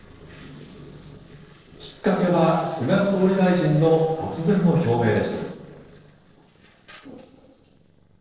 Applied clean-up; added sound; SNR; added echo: neural separator model SepFormer DNS4.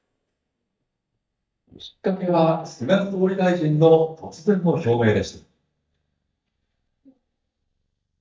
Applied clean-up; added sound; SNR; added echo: neural mask model DeepFilterNet 3.